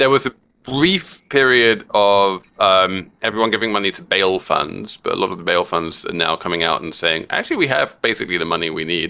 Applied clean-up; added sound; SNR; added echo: neural separator model SepFormer DNS4.